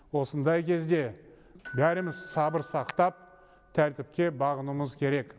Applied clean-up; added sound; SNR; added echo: none; Hands + Door / Bell; 20 dB; none.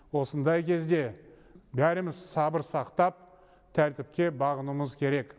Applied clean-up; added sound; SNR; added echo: none; none; none; none.